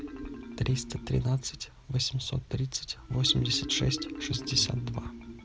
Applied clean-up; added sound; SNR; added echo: none; Marimba, xylophone; 12 dB; none.